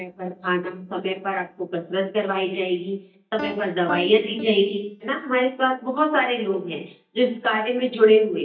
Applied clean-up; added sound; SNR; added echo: neural mask model DeepFilterNet 3.